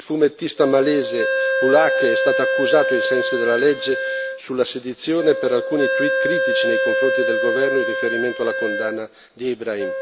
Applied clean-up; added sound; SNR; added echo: none; Wind instrument, woodwind instrument; 1 dB; none.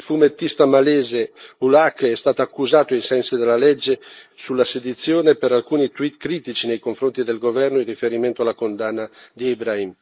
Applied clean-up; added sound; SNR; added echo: neural mask model Resemble Enhance denoiser.